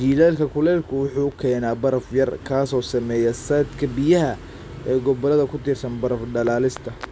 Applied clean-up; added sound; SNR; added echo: none; none; none; none.